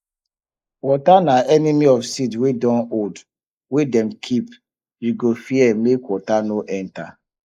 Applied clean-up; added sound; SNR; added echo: neural mask model Resemble Enhance denoiser.